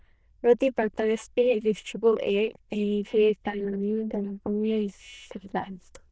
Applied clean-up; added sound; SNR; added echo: neural diffusion model UNIVERSE++.